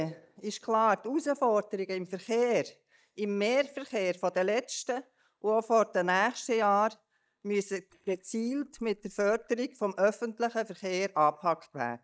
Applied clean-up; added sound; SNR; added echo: neural mask model DeepFilterNet 3.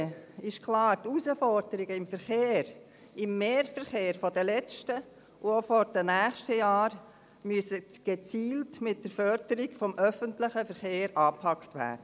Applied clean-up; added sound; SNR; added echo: none; none; none; none.